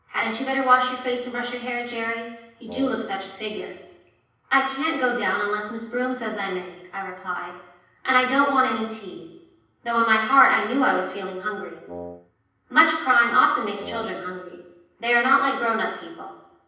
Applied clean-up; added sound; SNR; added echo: none; Wind instrument, woodwind instrument; 14 dB; reverberation time 0.9 s.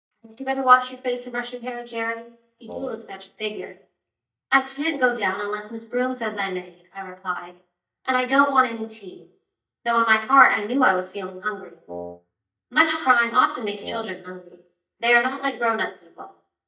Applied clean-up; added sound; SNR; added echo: neural mask model DeepFilterNet 3.